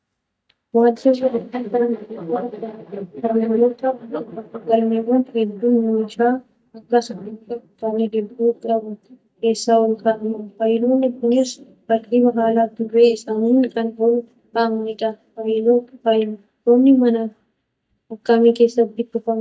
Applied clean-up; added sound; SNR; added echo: neural mask model DeepFilterNet 3.